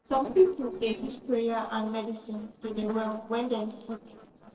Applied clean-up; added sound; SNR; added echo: neural separator model SepFormer DNS4.